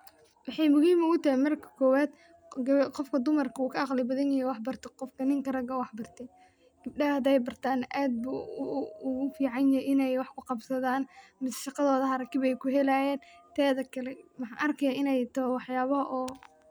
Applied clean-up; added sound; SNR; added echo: none; none; none; none.